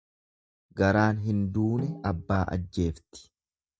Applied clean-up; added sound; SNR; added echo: neural mask model DeepFilterNet 3.